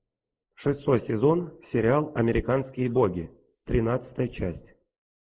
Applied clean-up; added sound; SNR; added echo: neural mask model Resemble Enhance denoiser.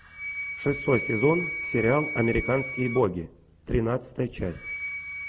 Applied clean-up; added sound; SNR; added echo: none; Wind instrument, woodwind instrument; 8 dB; none.